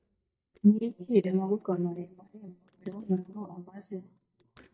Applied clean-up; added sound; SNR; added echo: neural mask model DeepFilterNet 3.